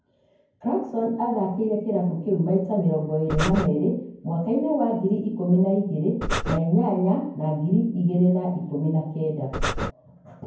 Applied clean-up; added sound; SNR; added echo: none; Breathing; 1 dB; reverberation time 0.9 s.